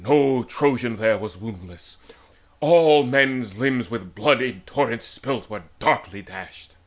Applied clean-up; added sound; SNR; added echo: none; none; none; none.